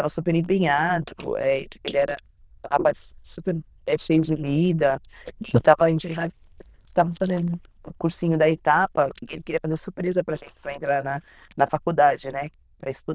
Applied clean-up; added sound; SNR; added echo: neural diffusion model UNIVERSE++.